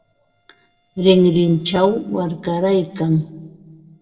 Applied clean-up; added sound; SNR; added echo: neural separator model SepFormer DNS4.